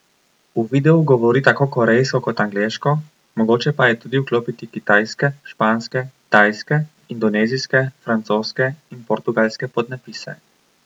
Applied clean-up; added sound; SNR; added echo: none; none; none; none.